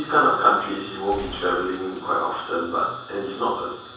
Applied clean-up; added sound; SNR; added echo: none; Gunshot, gunfire; 19 dB; reverberation time 0.7 s.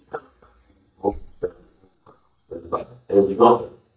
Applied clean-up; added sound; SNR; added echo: neural mask model DeepFilterNet 3.